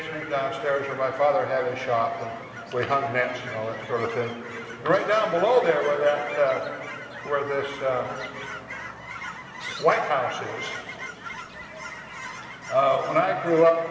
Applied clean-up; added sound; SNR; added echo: none; Chirp, tweet / Fowl; 13 dB; reverberation time 2.9 s.